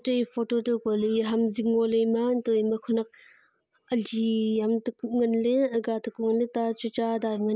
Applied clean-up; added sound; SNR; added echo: none; none; none; none.